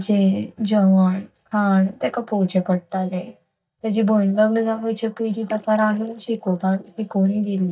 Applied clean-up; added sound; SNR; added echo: neural mask model DeepFilterNet 3.